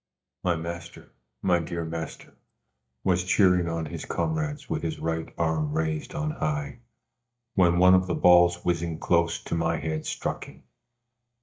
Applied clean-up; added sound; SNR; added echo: neural mask model DeepFilterNet 3.